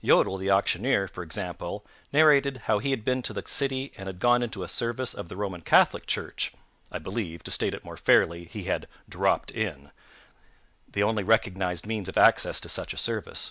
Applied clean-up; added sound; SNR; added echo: none; none; none; none.